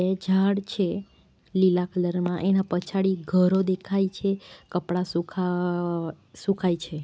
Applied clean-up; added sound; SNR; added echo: none; none; none; none.